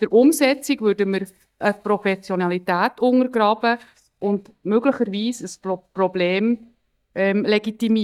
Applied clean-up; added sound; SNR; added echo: neural mask model DeepFilterNet 3.